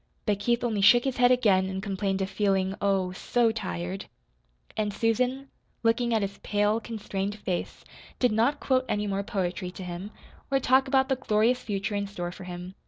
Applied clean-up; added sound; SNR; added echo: none; none; none; none.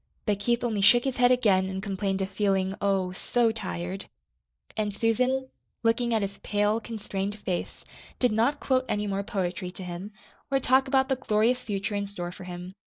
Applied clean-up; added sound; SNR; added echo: neural mask model Resemble Enhance denoiser.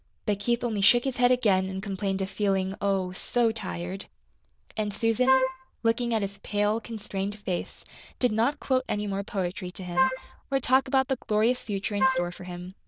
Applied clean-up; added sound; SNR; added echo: neural diffusion model UNIVERSE++.